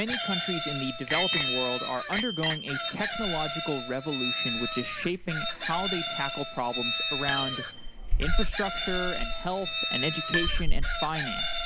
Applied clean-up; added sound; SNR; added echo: none; Chicken, rooster + Bicycle bell; -4 dB; none.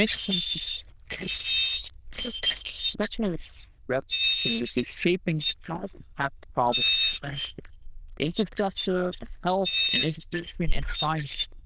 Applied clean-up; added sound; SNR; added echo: neural diffusion model UNIVERSE++.